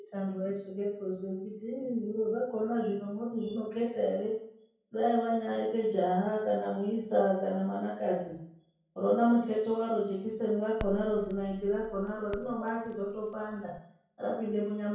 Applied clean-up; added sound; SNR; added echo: none; Crackle; 16 dB; reverberation time 0.6 s.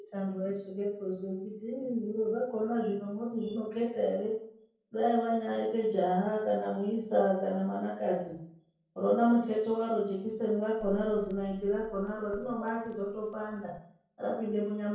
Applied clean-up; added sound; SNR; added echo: neural separator model SepFormer DNS4.